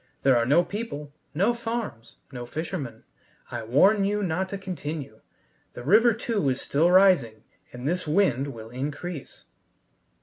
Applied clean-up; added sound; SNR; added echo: none; none; none; none.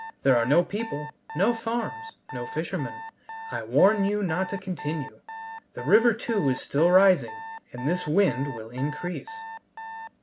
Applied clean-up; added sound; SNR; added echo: none; Alarm; 13 dB; none.